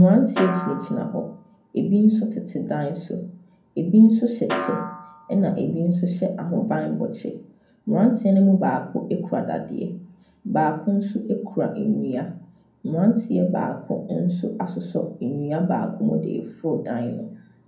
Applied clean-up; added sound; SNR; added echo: none; Snare drum; 11 dB; reverberation time 0.5 s.